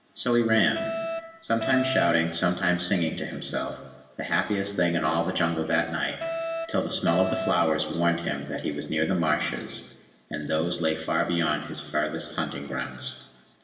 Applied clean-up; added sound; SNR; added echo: none; Alarm; 5 dB; reverberation time 1.1 s.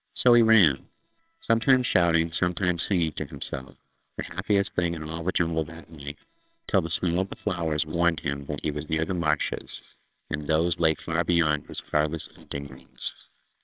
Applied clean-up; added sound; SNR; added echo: neural separator model SepFormer WHAMR!.